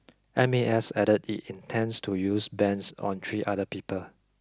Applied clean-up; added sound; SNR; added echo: none; none; none; none.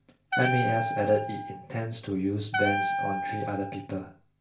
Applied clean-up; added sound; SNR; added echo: none; Wind instrument, woodwind instrument; 1 dB; reverberation time 0.3 s.